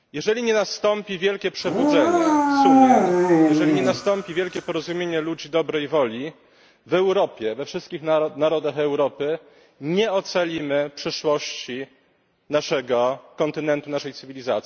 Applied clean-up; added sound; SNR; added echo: none; Dog; -5 dB; none.